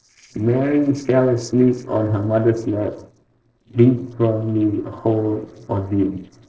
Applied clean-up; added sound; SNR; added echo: neural separator model SepFormer DNS4.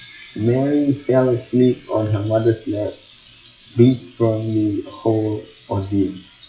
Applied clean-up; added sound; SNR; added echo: classical method WPE with log-MMSE.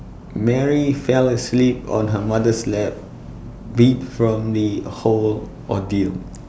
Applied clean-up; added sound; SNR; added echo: none; none; none; none.